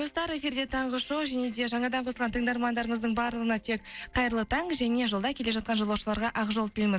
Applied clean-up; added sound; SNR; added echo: neural separator model SepFormer DNS4.